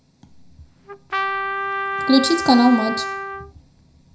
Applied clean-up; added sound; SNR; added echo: none; Trumpet; 4 dB; reverberation time 0.5 s.